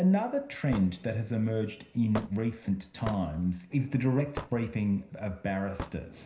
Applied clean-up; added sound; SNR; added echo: none; Hammer / Wood; 15 dB; reverberation time 0.5 s.